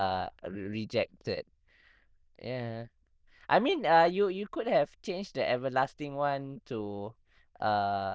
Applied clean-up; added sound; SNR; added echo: neural diffusion model UNIVERSE++.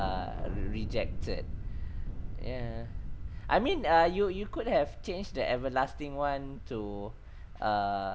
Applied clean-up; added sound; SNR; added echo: none; Thunder; 5 dB; none.